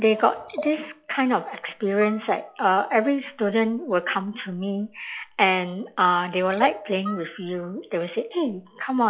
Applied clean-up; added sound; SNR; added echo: classical method log-MMSE.